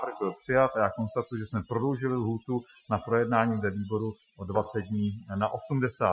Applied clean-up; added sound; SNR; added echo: classical method Wiener filter.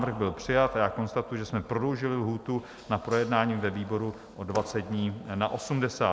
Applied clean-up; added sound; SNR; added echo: none; none; none; none.